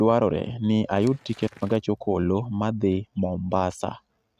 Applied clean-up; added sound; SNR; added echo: neural mask model RNNoise.